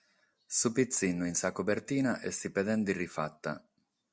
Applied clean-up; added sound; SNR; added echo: none; none; none; none.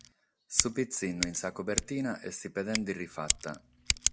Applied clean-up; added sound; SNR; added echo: none; Scissors; 0 dB; none.